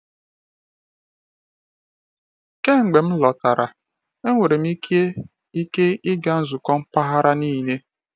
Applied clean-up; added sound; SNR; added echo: none; none; none; none.